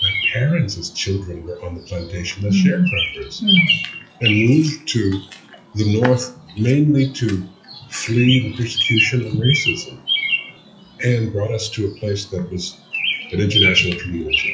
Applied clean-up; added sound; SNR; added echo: classical method WPE with log-MMSE.